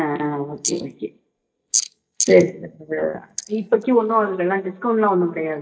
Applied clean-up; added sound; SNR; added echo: neural mask model DeepFilterNet 3.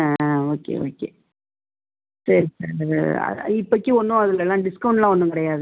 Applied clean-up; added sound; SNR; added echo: none; none; none; none.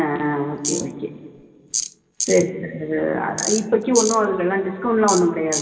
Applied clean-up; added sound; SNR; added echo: none; Tools; 8 dB; reverberation time 1.9 s.